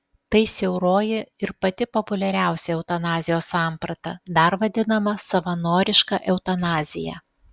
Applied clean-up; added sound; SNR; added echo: none; none; none; none.